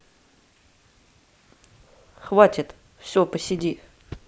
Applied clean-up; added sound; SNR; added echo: none; none; none; none.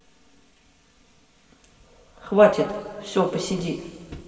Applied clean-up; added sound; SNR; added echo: none; none; none; reverberation time 3.0 s.